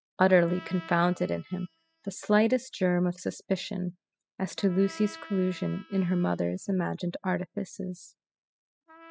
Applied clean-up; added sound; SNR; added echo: classical method spectral subtraction.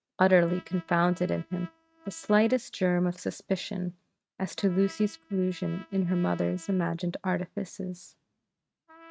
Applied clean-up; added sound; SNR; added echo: neural mask model RNNoise.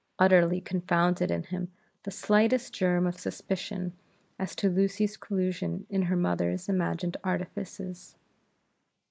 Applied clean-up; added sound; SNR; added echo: neural mask model Resemble Enhance denoiser.